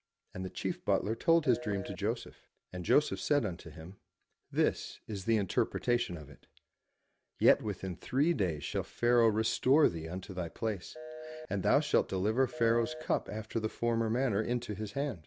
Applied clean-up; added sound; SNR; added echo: none; Telephone; 13 dB; none.